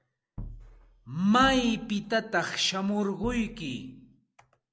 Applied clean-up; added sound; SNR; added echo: none; Bass drum; 15 dB; none.